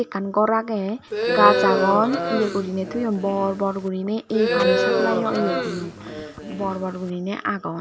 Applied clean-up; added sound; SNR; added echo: none; Crowd; 1 dB; none.